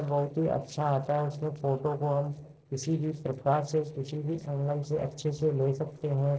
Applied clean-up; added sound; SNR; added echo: neural separator model SepFormer DNS4.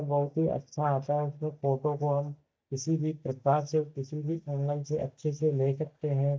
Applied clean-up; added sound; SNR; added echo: neural mask model DeepFilterNet 3.